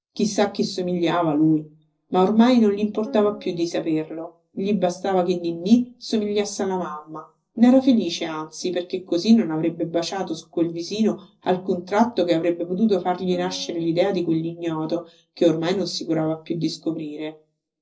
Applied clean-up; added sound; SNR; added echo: neural separator model SepFormer DNS4.